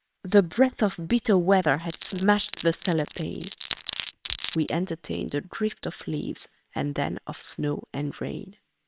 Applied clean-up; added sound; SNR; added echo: neural separator model SepFormer WHAMR!.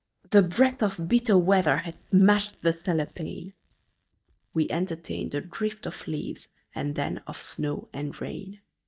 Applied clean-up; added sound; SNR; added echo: neural mask model DeepFilterNet 3.